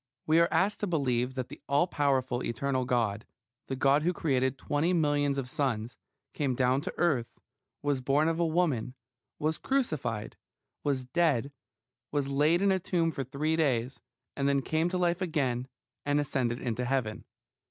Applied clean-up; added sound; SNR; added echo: none; none; none; none.